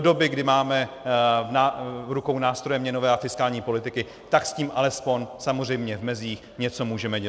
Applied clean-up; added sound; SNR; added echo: none; none; none; none.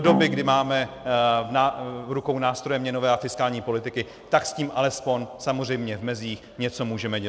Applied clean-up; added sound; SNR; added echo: none; Bowed string instrument; 7 dB; none.